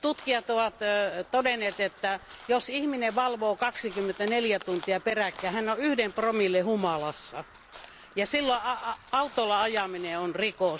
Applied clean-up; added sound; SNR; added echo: none; Crow; 18 dB; none.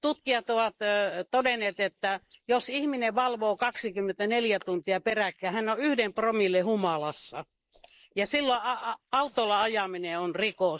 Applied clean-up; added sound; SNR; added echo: neural mask model Resemble Enhance denoiser.